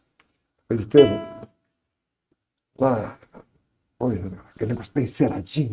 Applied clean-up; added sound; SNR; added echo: neural mask model RNNoise.